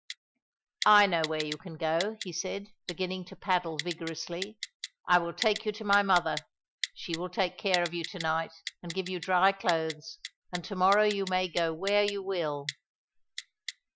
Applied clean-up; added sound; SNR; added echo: classical method Wiener filter.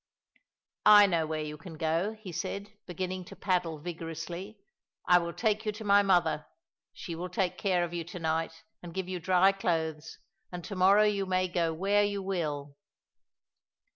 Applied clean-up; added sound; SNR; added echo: none; none; none; none.